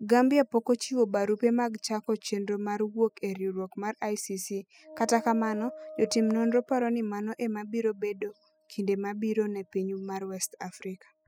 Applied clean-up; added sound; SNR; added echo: classical method spectral subtraction.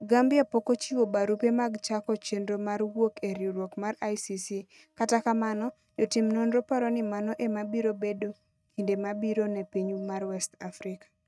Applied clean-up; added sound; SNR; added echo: neural mask model RNNoise.